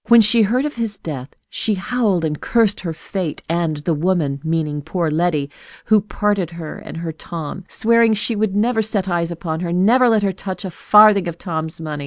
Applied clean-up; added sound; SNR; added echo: none; none; none; none.